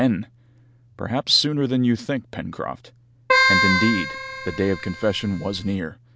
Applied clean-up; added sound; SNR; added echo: none; Keyboard (musical); -2 dB; none.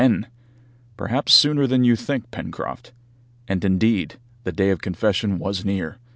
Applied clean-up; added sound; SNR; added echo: none; none; none; none.